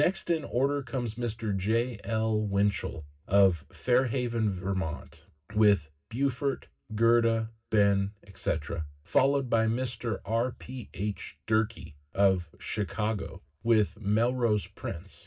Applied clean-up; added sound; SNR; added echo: none; none; none; reverberation time 0.4 s.